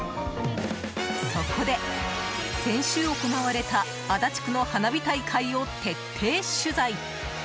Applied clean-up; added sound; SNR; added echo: none; none; none; none.